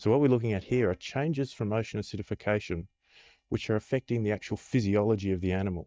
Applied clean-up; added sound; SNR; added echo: neural mask model DeepFilterNet 3.